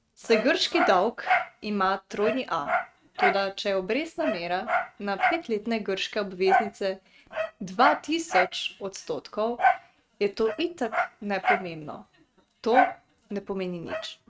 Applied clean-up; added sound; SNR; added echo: neural mask model RNNoise.